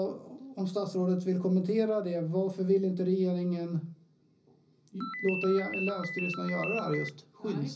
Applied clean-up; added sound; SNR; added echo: none; Ringtone; 7 dB; reverberation time 0.5 s.